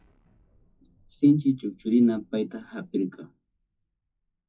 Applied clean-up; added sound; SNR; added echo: classical method WPE with log-MMSE.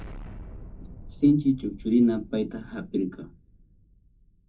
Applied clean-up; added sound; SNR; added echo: none; Explosion; 16 dB; reverberation time 0.3 s.